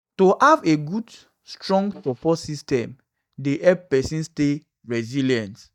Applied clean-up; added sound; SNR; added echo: neural mask model DeepFilterNet 3.